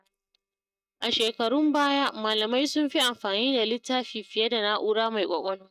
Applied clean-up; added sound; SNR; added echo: neural mask model DeepFilterNet 3.